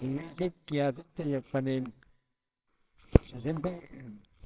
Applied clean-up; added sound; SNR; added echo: neural separator model SepFormer WHAMR!.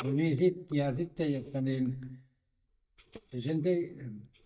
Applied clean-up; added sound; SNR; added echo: neural mask model DeepFilterNet 3.